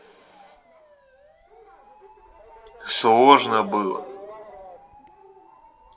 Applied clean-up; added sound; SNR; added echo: none; Motor vehicle (road) / Siren; 19 dB; reverberation time 1.0 s.